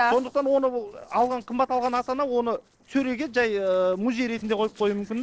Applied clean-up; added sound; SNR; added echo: neural separator model SepFormer DNS4.